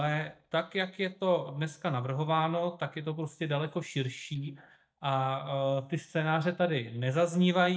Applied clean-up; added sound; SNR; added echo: neural mask model DeepFilterNet 3.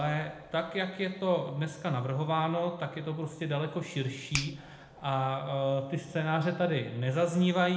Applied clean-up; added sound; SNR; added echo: none; Finger snapping; 18 dB; reverberation time 0.9 s.